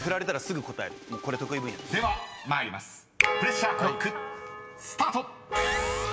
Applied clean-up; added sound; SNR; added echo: none; Finger snapping; 5 dB; none.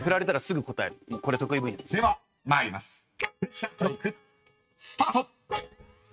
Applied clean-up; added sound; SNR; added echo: neural mask model RNNoise.